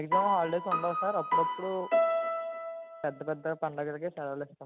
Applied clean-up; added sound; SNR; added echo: none; Piano; -2 dB; none.